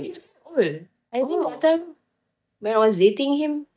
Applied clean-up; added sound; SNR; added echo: neural mask model DeepFilterNet 3.